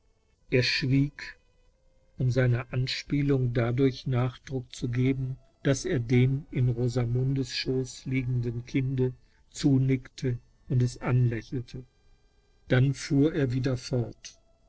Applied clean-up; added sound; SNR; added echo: neural separator model SepFormer DNS4.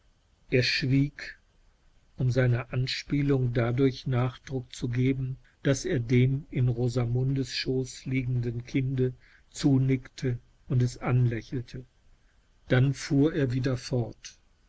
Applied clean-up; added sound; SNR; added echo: none; none; none; none.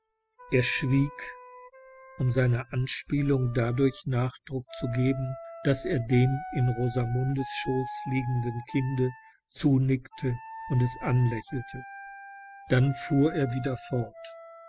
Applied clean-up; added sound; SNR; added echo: classical method spectral subtraction.